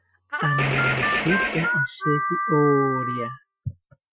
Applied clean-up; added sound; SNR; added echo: classical method Wiener filter.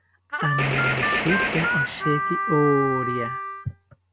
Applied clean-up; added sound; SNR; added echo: none; Gunshot, gunfire + Harmonica; -1 dB; none.